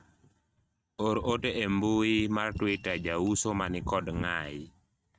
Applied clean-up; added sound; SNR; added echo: neural mask model RNNoise.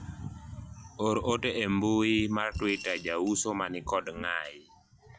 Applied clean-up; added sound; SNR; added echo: classical method log-MMSE.